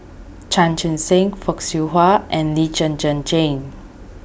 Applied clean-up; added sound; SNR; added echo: none; none; none; none.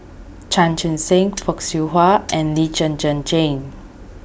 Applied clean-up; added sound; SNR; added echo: none; Mechanisms; 18 dB; none.